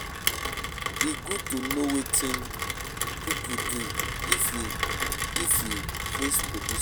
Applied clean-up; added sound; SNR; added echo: none; Rain; -1 dB; none.